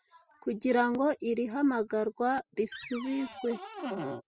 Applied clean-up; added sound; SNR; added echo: classical method spectral subtraction.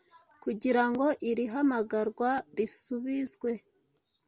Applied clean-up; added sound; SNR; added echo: none; none; none; none.